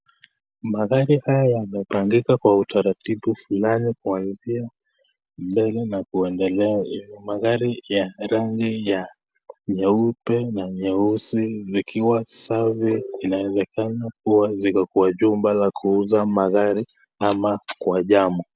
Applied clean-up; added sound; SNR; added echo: none; none; none; none.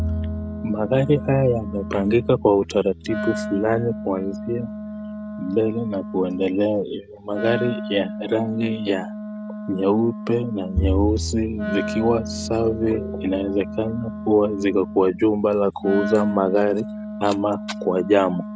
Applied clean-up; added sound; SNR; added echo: none; Bowed string instrument + Wind instrument, woodwind instrument; 7 dB; none.